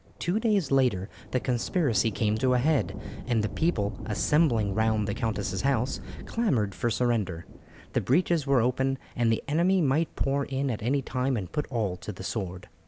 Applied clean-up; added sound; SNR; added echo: none; Thunder / Rain; 13 dB; none.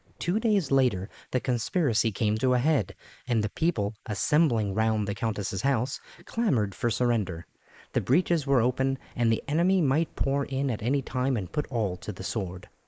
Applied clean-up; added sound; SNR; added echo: neural mask model Resemble Enhance denoiser.